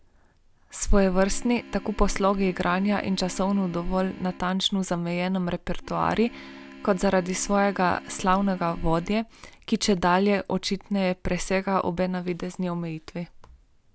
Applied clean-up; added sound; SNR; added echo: none; Organ; 19 dB; none.